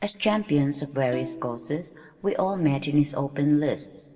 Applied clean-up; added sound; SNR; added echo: none; Bowed string instrument; 14 dB; reverberation time 1.6 s.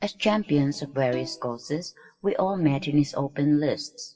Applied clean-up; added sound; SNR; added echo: classical method WPE with log-MMSE.